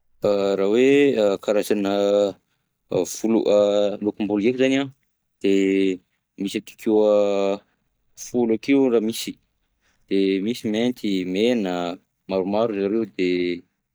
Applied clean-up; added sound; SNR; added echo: neural mask model DeepFilterNet 3.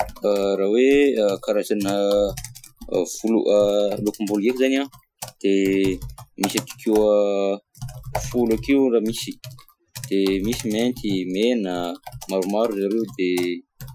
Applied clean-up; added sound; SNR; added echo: classical method Wiener filter.